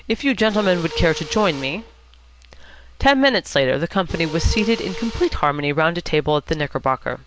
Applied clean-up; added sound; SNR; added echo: none; Mechanisms; 16 dB; none.